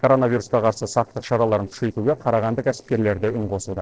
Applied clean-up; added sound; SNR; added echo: neural separator model SepFormer DNS4.